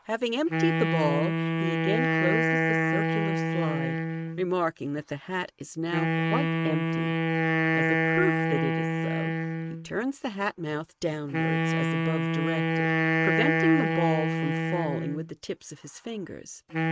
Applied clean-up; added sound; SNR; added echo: neural mask model RNNoise.